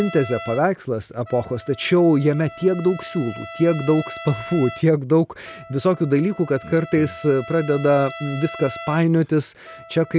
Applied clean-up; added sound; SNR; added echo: none; Trumpet; 17 dB; none.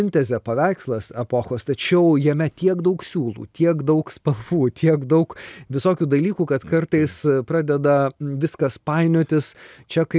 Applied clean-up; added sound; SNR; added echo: none; none; none; none.